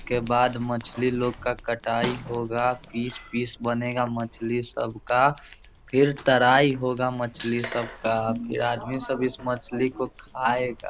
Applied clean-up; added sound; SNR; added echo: none; Scissors; 16 dB; none.